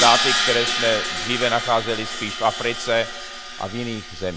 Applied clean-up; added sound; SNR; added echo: none; Crash cymbal; 2 dB; none.